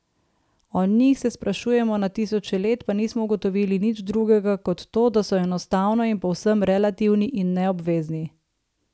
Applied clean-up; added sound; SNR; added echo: none; none; none; none.